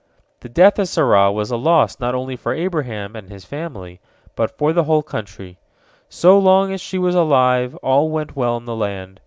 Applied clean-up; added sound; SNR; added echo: none; none; none; none.